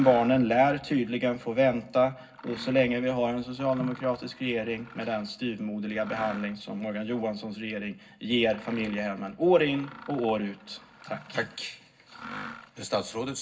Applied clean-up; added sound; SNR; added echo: none; Mechanisms; 19 dB; reverberation time 0.4 s.